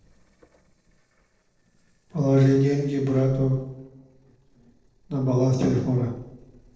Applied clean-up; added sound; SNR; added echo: neural separator model SepFormer DNS4.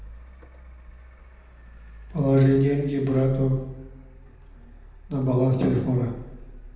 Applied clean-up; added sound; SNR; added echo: none; Car; 17 dB; reverberation time 0.9 s.